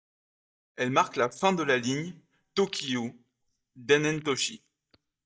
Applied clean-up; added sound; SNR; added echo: neural mask model DeepFilterNet 3.